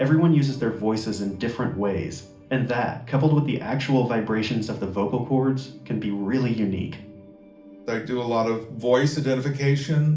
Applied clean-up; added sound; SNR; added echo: none; none; none; reverberation time 0.4 s.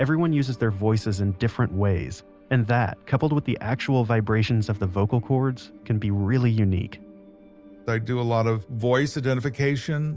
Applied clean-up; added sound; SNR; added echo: none; none; none; none.